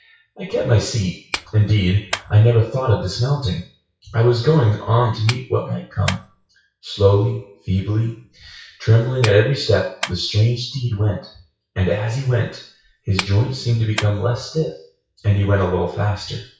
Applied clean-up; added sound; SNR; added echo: classical method WPE with log-MMSE.